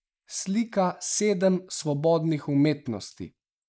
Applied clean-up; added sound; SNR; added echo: neural mask model Resemble Enhance denoiser.